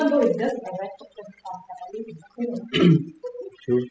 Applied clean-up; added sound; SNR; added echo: classical method spectral subtraction.